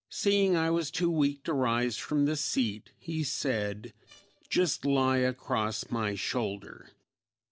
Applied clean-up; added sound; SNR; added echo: neural separator model SepFormer DNS4.